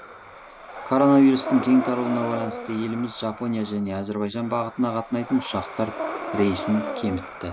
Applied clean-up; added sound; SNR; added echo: none; Breathing; 10 dB; none.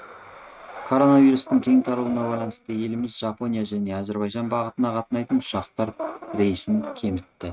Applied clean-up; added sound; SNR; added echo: neural mask model RNNoise.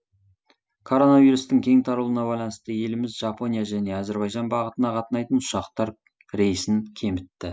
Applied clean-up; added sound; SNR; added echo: none; none; none; none.